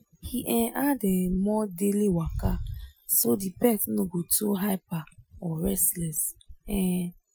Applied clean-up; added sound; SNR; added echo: classical method Wiener filter.